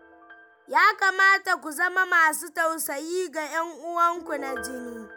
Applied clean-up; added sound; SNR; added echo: none; Piano; 20 dB; none.